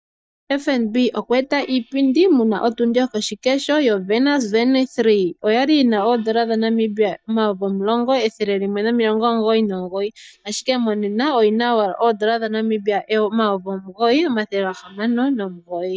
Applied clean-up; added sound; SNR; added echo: neural mask model DeepFilterNet 3.